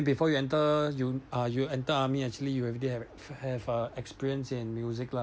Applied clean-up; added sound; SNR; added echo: none; none; none; none.